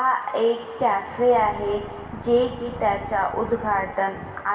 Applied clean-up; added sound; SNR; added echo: none; Purr; 15 dB; reverberation time 2.2 s.